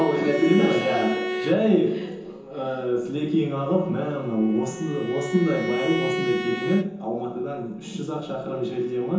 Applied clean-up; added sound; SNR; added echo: none; Bowed string instrument; 8 dB; reverberation time 0.6 s.